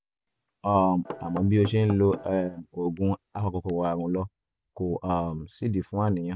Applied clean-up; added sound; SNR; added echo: none; Knock / Wood + Piano; 16 dB; none.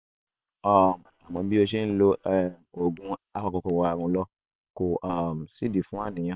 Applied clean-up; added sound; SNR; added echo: neural separator model SepFormer WHAM!.